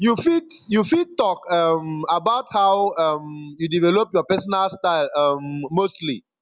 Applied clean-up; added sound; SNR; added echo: none; none; none; none.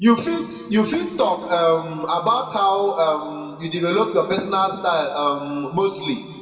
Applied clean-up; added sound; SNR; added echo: none; none; none; reverberation time 1.9 s.